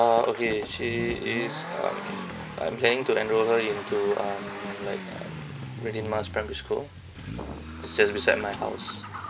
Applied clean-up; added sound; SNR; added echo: none; Accelerating, revving, vroom; 9 dB; none.